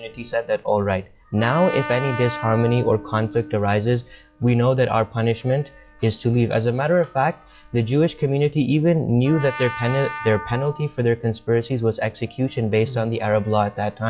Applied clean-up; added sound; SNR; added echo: classical method log-MMSE.